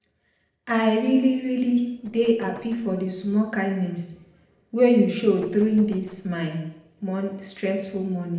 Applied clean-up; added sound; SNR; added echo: neural separator model SepFormer DNS4.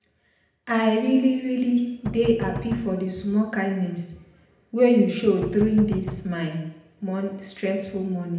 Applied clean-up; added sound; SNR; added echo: none; Knock; 10 dB; reverberation time 0.8 s.